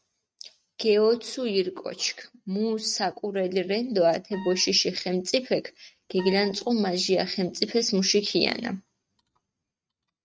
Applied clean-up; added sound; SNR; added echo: neural mask model RNNoise.